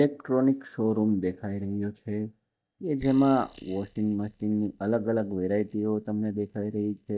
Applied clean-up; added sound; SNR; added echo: neural mask model DeepFilterNet 3.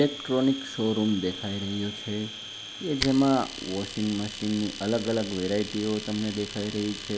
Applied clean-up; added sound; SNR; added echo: none; Domestic sounds, home sounds; 10 dB; none.